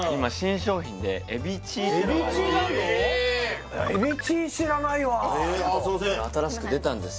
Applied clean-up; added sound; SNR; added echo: none; none; none; none.